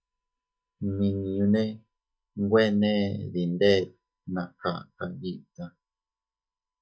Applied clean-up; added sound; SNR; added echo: neural mask model DeepFilterNet 3.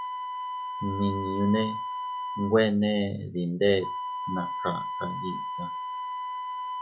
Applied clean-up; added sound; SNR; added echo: none; Wind instrument, woodwind instrument; 5 dB; none.